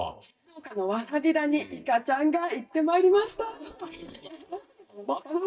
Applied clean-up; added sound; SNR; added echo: neural mask model DeepFilterNet 3.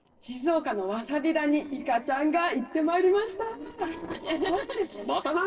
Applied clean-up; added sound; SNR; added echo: neural separator model SepFormer DNS4.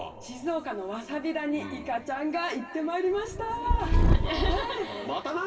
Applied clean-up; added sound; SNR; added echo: none; Purr; -5 dB; reverberation time 3.0 s.